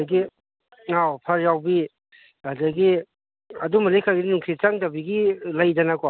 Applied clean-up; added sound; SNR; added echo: none; none; none; none.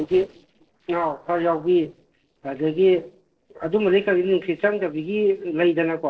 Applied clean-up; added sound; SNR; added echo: neural separator model SepFormer DNS4.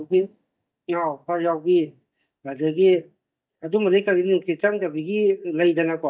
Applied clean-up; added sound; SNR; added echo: neural mask model DeepFilterNet 3.